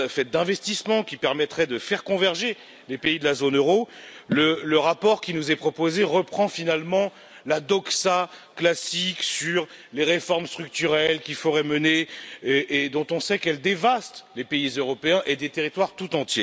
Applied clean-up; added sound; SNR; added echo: none; none; none; none.